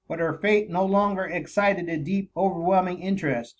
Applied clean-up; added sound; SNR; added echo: none; none; none; none.